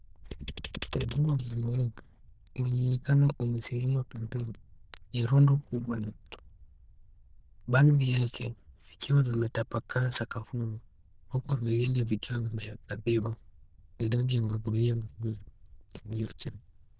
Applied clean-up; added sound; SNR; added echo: neural diffusion model UNIVERSE++.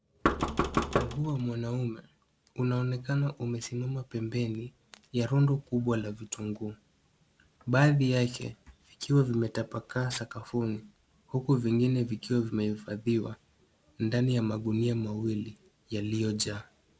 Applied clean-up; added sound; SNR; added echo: none; Knock; 2 dB; none.